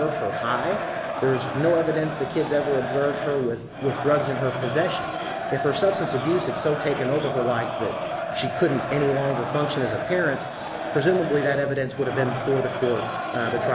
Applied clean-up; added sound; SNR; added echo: none; Crowd; 5 dB; none.